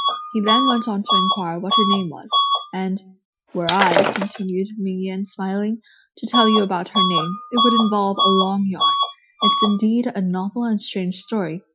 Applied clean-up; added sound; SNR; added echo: classical method Wiener filter.